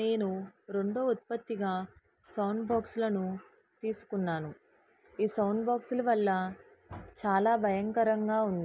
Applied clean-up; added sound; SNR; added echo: none; none; none; none.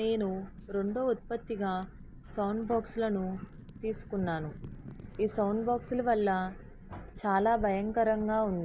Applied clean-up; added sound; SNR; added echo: none; Wind / Fire; 15 dB; none.